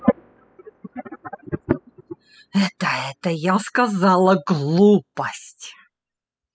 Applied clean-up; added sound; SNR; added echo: classical method spectral subtraction.